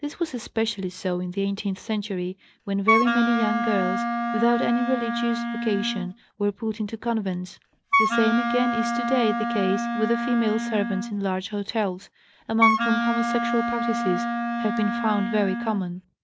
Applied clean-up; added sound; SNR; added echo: none; Wind instrument, woodwind instrument; -1 dB; none.